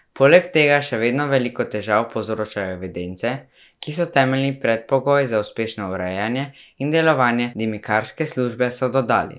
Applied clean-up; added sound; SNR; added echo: none; none; none; none.